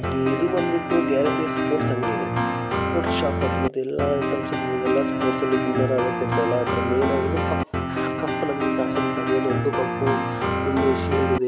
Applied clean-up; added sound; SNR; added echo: none; Piano; -2 dB; none.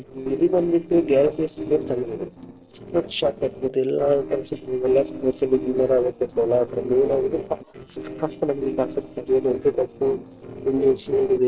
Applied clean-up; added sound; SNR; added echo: neural separator model SepFormer DNS4.